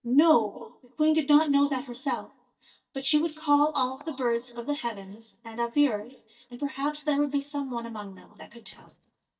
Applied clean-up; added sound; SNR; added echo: neural mask model DeepFilterNet 3.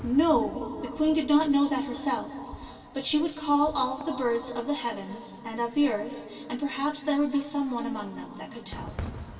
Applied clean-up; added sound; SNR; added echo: none; Fireworks; 18 dB; reverberation time 3.0 s.